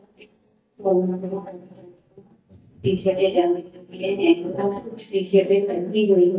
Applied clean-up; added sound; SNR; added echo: neural mask model DeepFilterNet 3.